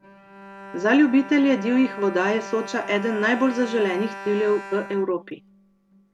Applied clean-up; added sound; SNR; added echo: none; Bowed string instrument; 15 dB; none.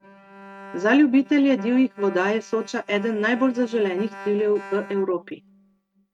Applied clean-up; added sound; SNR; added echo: neural mask model RNNoise.